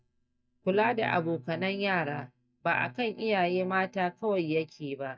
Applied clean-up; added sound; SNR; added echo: neural mask model DeepFilterNet 3.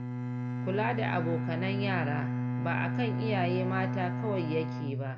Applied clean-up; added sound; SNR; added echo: none; Bowed string instrument; -2 dB; reverberation time 1.2 s.